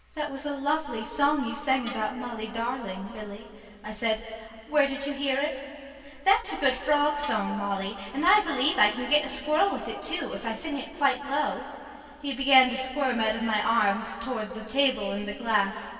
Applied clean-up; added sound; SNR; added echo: none; Tools; 17 dB; reverberation time 2.6 s.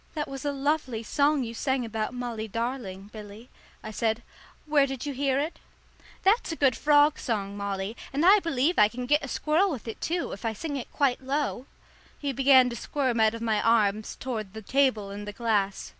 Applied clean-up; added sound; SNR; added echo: none; none; none; none.